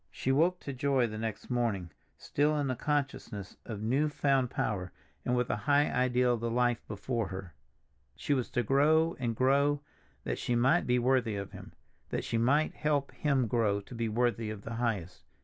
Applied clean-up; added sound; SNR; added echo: none; none; none; none.